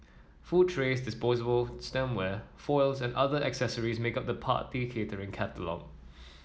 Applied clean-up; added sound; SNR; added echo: none; none; none; none.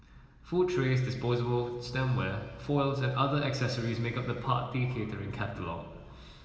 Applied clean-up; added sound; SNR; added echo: none; none; none; reverberation time 2.9 s.